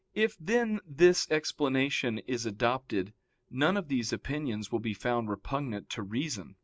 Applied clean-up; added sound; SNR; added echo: none; none; none; none.